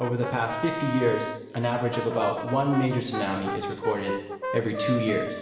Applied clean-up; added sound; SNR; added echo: none; Brass instrument; 6 dB; reverberation time 0.9 s.